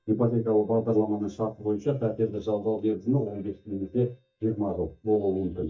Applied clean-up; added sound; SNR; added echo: neural mask model DeepFilterNet 3.